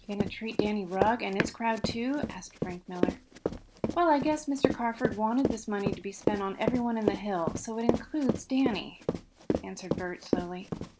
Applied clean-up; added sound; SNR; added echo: none; Run; 2 dB; none.